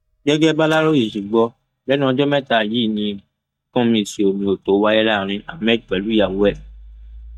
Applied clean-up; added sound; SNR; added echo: neural mask model DeepFilterNet 3.